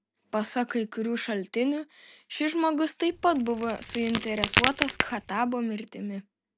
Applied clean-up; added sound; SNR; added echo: none; Crack; 2 dB; none.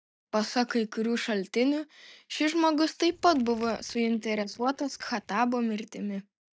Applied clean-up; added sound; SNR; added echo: neural mask model DeepFilterNet 3.